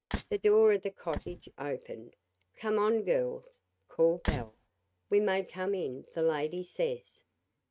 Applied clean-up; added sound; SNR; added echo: neural mask model RNNoise.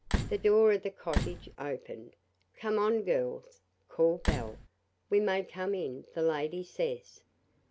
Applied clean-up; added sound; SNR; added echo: none; Slam; 1 dB; none.